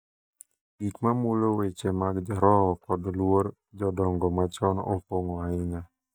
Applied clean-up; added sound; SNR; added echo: neural mask model DeepFilterNet 3.